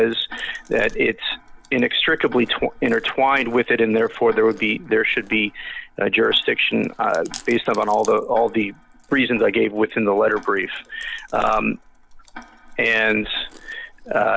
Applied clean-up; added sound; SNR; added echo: none; Tick-tock + Chewing, mastication; 20 dB; none.